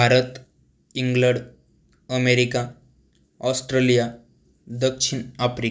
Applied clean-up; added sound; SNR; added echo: none; none; none; none.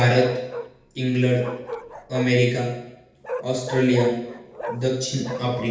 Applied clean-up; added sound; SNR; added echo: none; Bark; 11 dB; reverberation time 0.8 s.